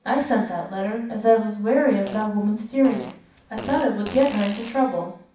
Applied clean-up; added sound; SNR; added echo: none; Fart; 15 dB; reverberation time 0.6 s.